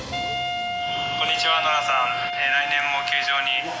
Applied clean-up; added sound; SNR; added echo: none; Wind instrument, woodwind instrument; 3 dB; none.